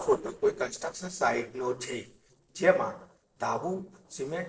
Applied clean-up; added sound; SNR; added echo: neural separator model SepFormer DNS4.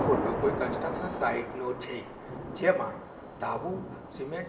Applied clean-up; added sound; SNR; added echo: none; Thunder / Rain; 4 dB; reverberation time 0.8 s.